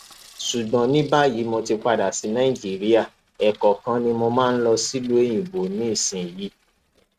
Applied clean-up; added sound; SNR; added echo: neural mask model RNNoise.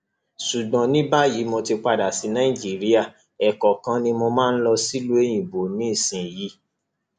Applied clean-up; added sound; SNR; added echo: none; none; none; none.